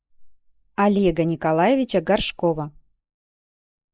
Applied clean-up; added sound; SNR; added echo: neural mask model Resemble Enhance denoiser.